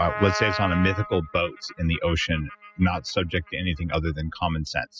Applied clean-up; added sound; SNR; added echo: classical method spectral subtraction.